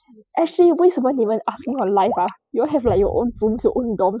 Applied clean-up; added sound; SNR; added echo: classical method spectral subtraction.